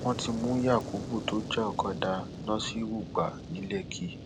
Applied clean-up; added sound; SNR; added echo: none; Fire; 8 dB; none.